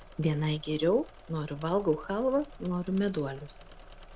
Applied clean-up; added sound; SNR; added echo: none; Engine / Mechanisms; 18 dB; none.